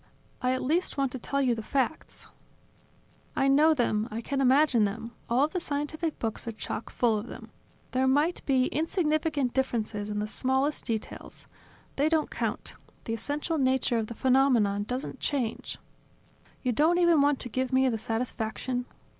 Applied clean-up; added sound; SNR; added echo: none; none; none; none.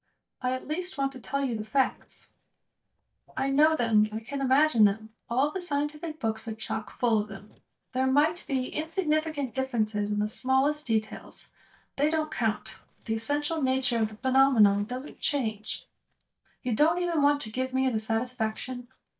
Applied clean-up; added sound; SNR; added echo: neural mask model DeepFilterNet 3.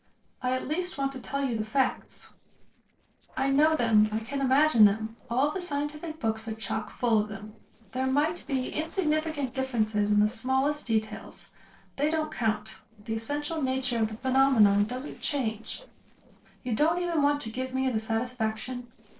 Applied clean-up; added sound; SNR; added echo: neural separator model SepFormer DNS4.